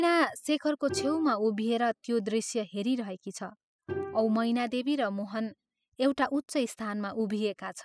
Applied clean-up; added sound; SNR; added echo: classical method spectral subtraction.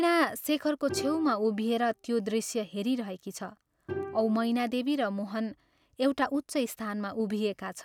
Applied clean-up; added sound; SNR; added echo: none; Bowed string instrument; 14 dB; none.